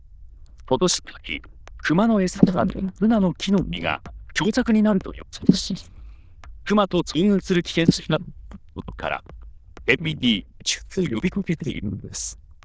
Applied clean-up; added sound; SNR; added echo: neural diffusion model UNIVERSE++.